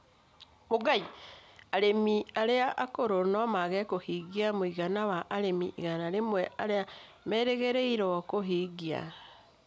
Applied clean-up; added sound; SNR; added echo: none; none; none; none.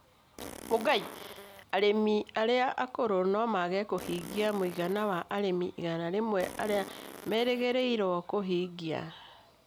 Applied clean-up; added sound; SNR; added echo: none; Fart; 15 dB; none.